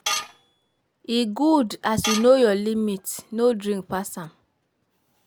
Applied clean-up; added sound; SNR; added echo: none; Tools; 7 dB; none.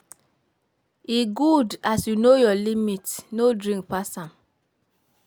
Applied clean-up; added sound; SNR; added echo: none; none; none; none.